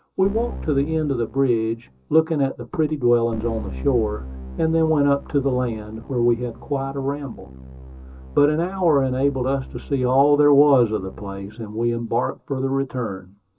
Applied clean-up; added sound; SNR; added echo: none; Keyboard (musical); 15 dB; reverberation time 0.2 s.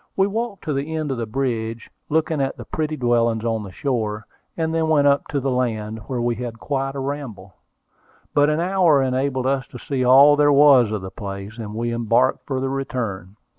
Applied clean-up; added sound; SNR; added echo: none; none; none; none.